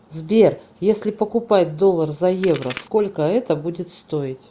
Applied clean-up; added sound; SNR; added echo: none; Crack; 12 dB; none.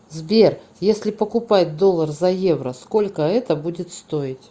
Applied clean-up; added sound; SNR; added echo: none; none; none; none.